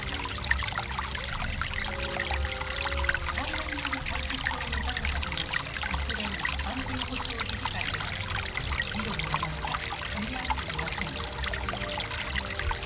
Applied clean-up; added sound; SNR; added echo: none; Stream / Trickle, dribble; -3 dB; reverberation time 0.9 s.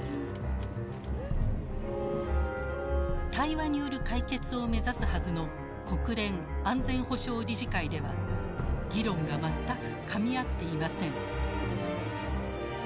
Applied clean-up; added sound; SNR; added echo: none; none; none; none.